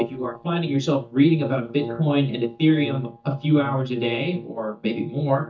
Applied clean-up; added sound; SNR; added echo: neural mask model DeepFilterNet 3.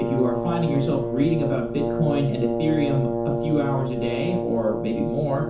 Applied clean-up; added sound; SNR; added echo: none; Brass instrument; 2 dB; reverberation time 0.9 s.